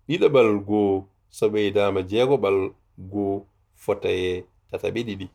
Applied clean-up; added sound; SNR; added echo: none; none; none; none.